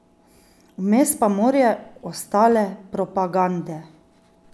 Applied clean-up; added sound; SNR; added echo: none; none; none; none.